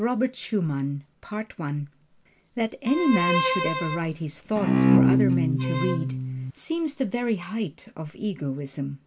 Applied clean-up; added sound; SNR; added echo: none; Bowed string instrument; -4 dB; none.